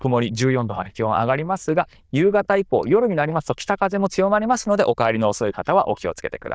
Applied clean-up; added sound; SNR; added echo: neural diffusion model UNIVERSE++.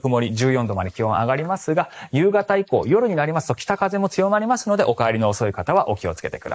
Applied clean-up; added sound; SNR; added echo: neural mask model Resemble Enhance denoiser.